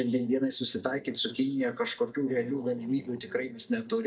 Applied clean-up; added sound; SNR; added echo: neural mask model DeepFilterNet 3.